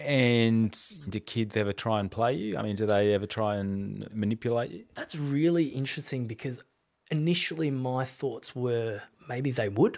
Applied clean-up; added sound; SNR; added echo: none; none; none; none.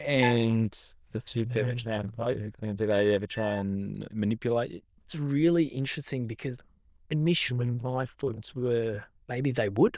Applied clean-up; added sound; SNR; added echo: neural diffusion model UNIVERSE++.